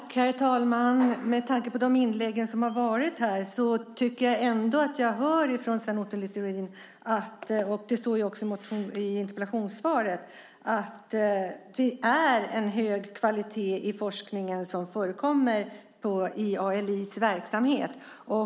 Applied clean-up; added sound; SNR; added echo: none; none; none; none.